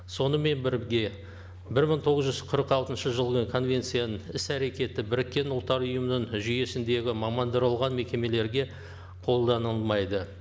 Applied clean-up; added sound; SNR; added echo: none; Domestic sounds, home sounds; 17 dB; none.